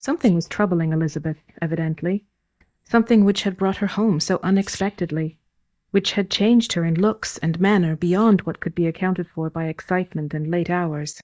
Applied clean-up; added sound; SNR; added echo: neural mask model DeepFilterNet 3.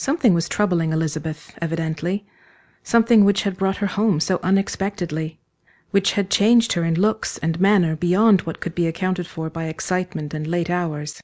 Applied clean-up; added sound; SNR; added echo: none; none; none; none.